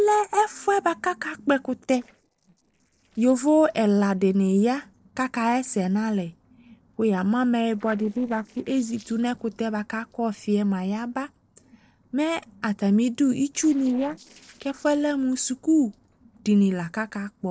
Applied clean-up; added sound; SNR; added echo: neural separator model SepFormer DNS4.